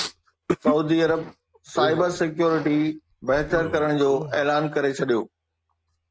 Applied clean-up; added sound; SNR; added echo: neural mask model RNNoise.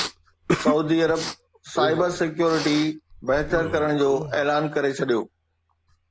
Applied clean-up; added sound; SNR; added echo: none; Respiratory sounds; 8 dB; none.